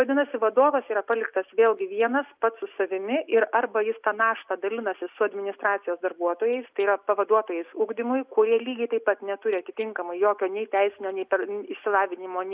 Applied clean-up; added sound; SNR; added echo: none; none; none; none.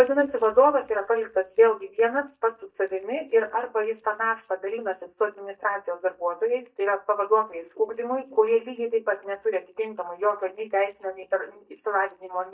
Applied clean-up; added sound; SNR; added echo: neural mask model DeepFilterNet 3.